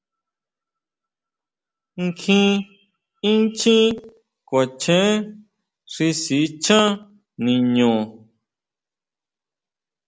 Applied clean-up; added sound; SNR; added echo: none; none; none; none.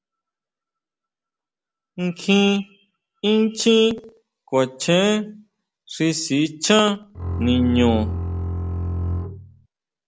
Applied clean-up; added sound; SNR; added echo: none; Bowed string instrument; 3 dB; none.